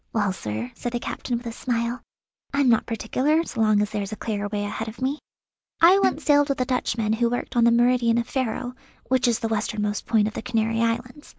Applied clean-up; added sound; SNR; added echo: neural mask model Resemble Enhance denoiser.